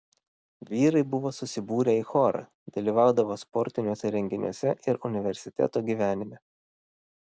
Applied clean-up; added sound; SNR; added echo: none; none; none; none.